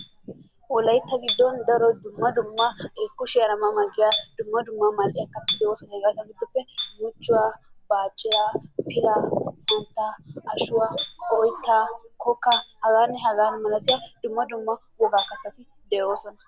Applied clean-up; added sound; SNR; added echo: none; Chink, clink; 11 dB; none.